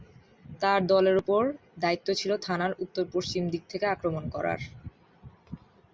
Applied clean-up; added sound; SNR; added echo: none; none; none; none.